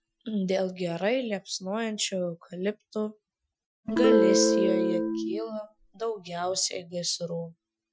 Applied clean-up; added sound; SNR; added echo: classical method Wiener filter.